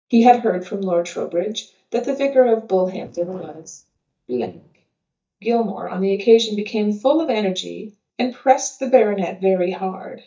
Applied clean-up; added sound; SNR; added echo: neural mask model DeepFilterNet 3.